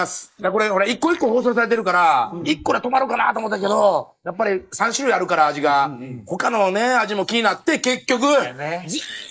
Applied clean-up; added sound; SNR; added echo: neural mask model Resemble Enhance denoiser.